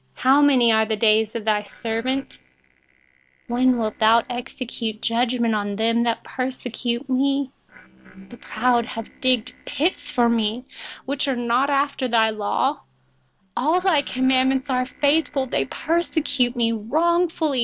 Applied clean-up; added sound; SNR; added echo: neural separator model SepFormer DNS4.